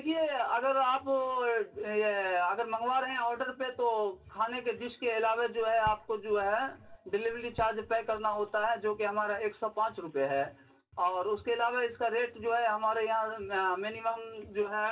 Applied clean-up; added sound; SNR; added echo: none; Raindrop / Drip; 19 dB; reverberation time 0.2 s.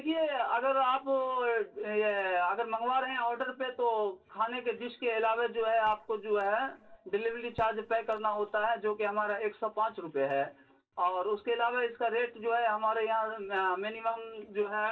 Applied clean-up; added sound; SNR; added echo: neural separator model SepFormer DNS4.